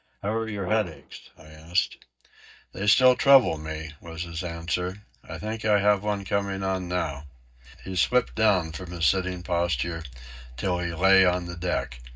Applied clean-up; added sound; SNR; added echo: neural mask model DeepFilterNet 3.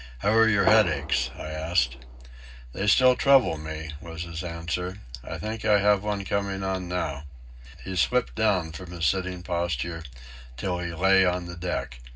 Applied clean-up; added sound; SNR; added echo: none; Fireworks; 8 dB; reverberation time 0.4 s.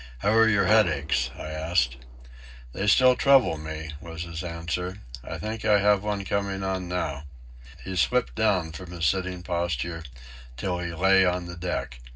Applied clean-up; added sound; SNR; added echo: neural separator model SepFormer DNS4.